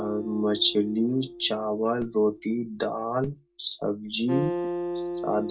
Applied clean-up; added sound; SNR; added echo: none; Acoustic guitar; 8 dB; reverberation time 0.1 s.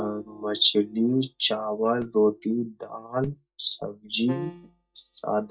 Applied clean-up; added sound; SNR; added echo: neural mask model DeepFilterNet 3.